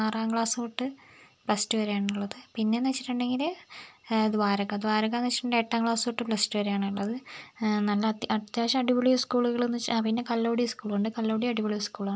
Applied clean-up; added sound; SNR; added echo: none; none; none; none.